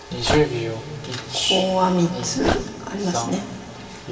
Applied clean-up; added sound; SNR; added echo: none; Dog; 6 dB; reverberation time 2.5 s.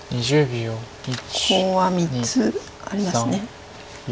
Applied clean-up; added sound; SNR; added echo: none; none; none; none.